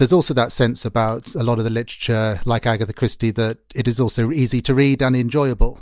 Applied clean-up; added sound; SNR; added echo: none; none; none; none.